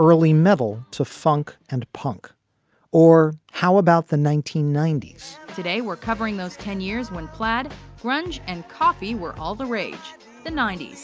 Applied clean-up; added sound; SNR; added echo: none; none; none; none.